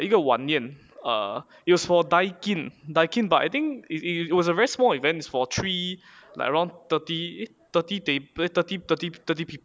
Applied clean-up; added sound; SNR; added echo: none; none; none; none.